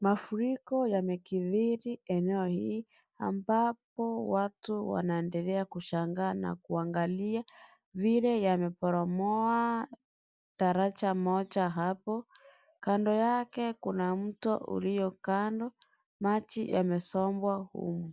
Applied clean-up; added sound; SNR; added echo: neural mask model Resemble Enhance denoiser.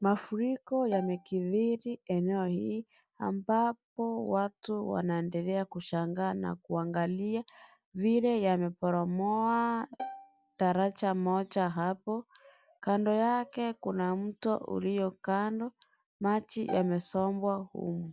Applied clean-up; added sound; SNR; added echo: none; Bowed string instrument; 13 dB; none.